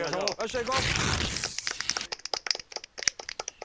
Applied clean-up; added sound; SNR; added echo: none; Tearing + Clapping; -5 dB; none.